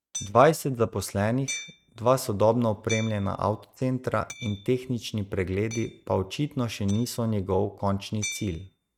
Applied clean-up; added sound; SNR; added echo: neural mask model RNNoise.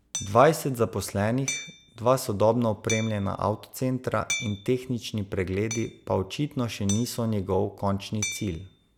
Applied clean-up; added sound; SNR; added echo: none; Hammer; 13 dB; none.